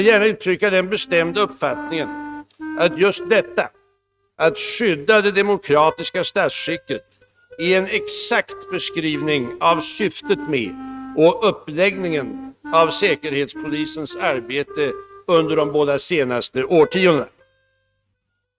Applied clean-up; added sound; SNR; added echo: neural mask model RNNoise.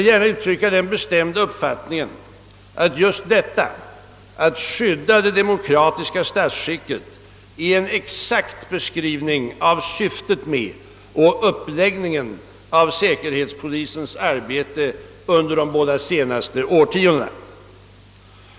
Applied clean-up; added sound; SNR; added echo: none; none; none; none.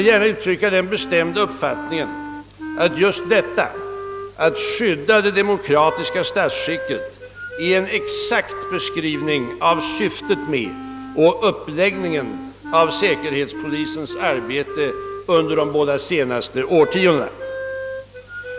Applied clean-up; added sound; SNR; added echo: none; Wind instrument, woodwind instrument; 11 dB; none.